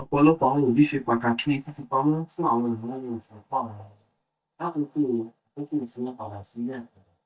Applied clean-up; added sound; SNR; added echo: neural mask model DeepFilterNet 3.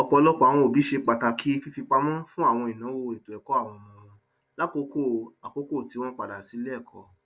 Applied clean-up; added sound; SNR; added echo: none; none; none; none.